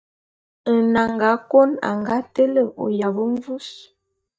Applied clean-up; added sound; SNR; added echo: neural mask model DeepFilterNet 3.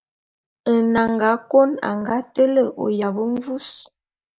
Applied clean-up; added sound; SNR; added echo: neural mask model Resemble Enhance denoiser.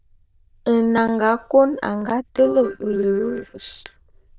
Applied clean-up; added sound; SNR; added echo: neural diffusion model UNIVERSE++.